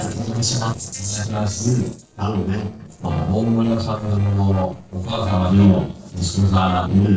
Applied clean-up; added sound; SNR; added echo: neural separator model SepFormer DNS4.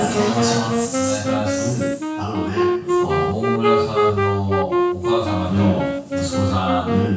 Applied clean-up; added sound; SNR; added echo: none; Wind instrument, woodwind instrument; -1 dB; reverberation time 0.6 s.